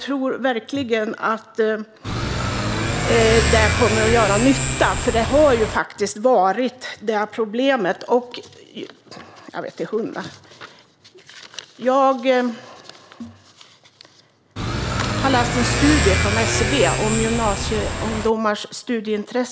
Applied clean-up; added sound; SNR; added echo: none; Motorcycle / Accelerating, revving, vroom; 0 dB; none.